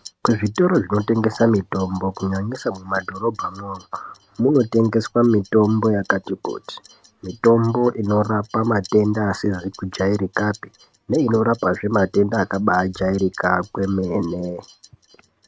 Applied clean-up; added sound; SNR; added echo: neural mask model RNNoise.